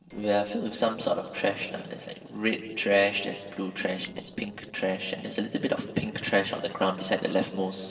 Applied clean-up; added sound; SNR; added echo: neural separator model SepFormer DNS4.